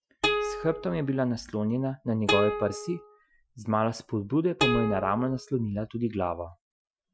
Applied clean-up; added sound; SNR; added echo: classical method Wiener filter.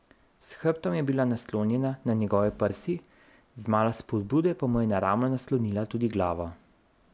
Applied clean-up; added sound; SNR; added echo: none; none; none; none.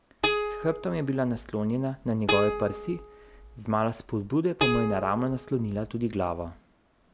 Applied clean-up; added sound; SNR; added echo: none; Plucked string instrument; 4 dB; none.